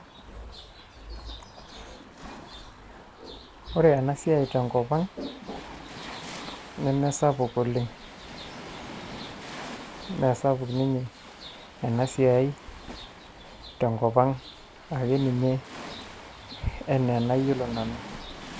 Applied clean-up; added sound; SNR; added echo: none; Waves, surf; 15 dB; none.